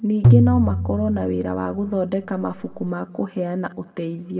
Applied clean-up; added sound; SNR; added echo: none; Tabla; -2 dB; reverberation time 1.3 s.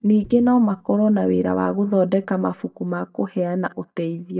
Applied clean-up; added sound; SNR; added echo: neural mask model DeepFilterNet 3.